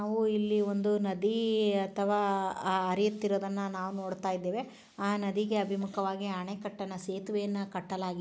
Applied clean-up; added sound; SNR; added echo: none; none; none; none.